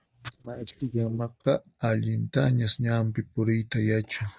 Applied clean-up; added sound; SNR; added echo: neural mask model DeepFilterNet 3.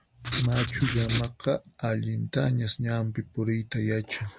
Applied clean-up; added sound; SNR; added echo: none; Writing; -1 dB; none.